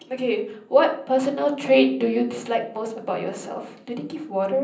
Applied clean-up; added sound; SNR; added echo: none; none; none; reverberation time 0.6 s.